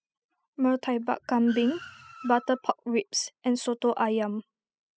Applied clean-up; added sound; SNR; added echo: classical method spectral subtraction.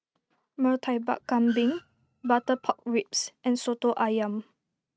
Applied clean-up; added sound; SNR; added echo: neural mask model RNNoise.